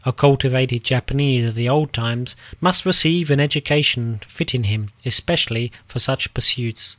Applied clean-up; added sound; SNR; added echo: none; none; none; none.